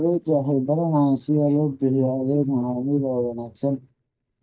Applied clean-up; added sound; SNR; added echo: neural mask model DeepFilterNet 3.